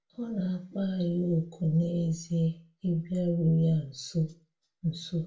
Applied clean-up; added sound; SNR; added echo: none; none; none; reverberation time 0.3 s.